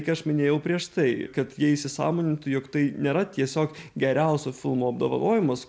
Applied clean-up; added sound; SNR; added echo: none; none; none; none.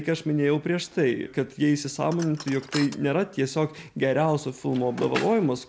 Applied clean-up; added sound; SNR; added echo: none; Drawer open or close; 16 dB; none.